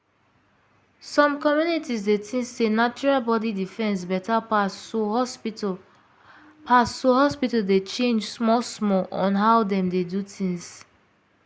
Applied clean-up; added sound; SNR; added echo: none; none; none; none.